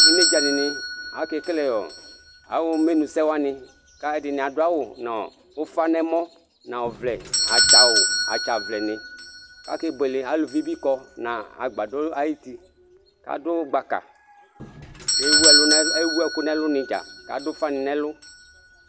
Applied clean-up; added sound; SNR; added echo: none; Doorbell; -1 dB; none.